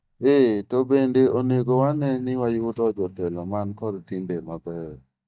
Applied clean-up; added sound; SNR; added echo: neural mask model DeepFilterNet 3.